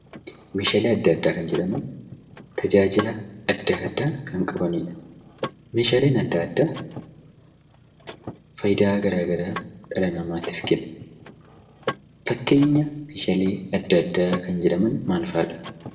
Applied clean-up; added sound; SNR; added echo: none; Mechanisms / Car; 15 dB; reverberation time 0.7 s.